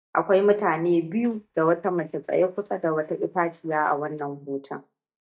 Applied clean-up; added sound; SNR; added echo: neural mask model DeepFilterNet 3.